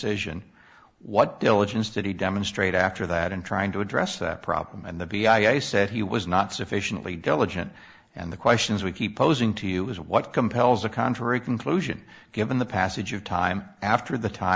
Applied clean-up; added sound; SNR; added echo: none; none; none; none.